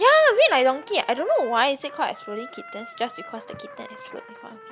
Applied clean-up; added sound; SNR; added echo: none; Trumpet; 19 dB; none.